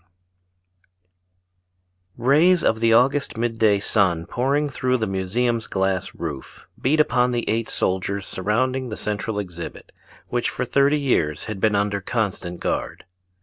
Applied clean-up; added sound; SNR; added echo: none; none; none; none.